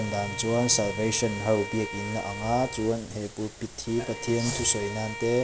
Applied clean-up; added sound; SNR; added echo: none; Bowed string instrument; 11 dB; none.